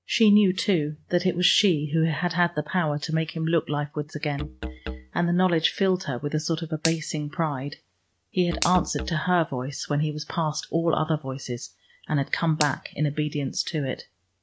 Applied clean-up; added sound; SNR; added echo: neural mask model RNNoise.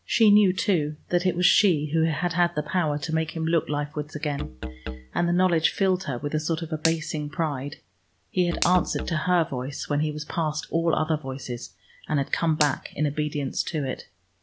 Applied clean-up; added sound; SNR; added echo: none; Finger snapping + Musical instrument; 11 dB; none.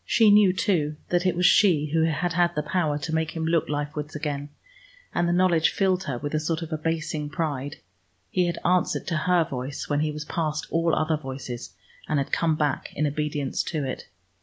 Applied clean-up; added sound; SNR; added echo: none; none; none; none.